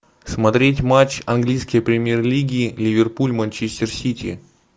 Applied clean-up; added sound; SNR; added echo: none; none; none; none.